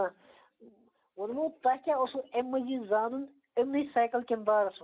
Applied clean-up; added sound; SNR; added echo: none; none; none; none.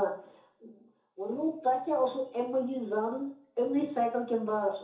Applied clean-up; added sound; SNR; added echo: none; none; none; reverberation time 0.7 s.